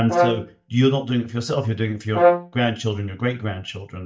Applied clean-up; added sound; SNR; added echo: neural mask model DeepFilterNet 3.